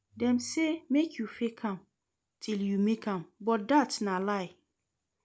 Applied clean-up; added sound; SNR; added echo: none; none; none; none.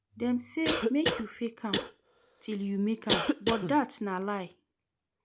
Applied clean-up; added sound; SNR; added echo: none; Cough; 1 dB; none.